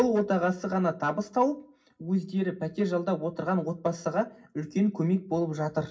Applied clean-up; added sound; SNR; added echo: none; none; none; reverberation time 0.4 s.